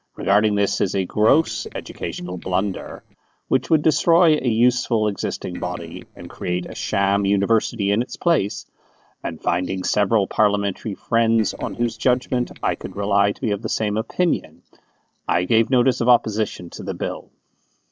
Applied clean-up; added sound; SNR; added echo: neural separator model SepFormer DNS4.